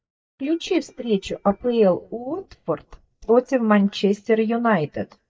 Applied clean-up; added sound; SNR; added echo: neural mask model DeepFilterNet 3.